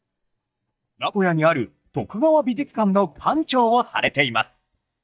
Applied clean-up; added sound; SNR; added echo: neural mask model DeepFilterNet 3.